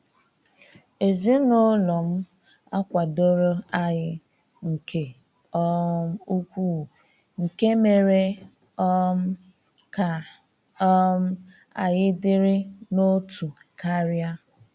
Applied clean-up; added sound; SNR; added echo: none; none; none; none.